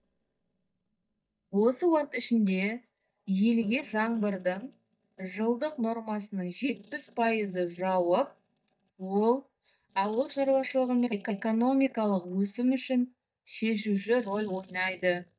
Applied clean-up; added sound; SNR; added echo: neural mask model DeepFilterNet 3.